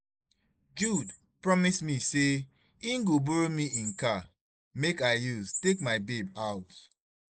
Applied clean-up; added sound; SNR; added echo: neural mask model Resemble Enhance denoiser.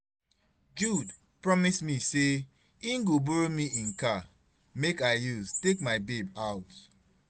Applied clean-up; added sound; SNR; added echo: none; Chirp, tweet; 14 dB; none.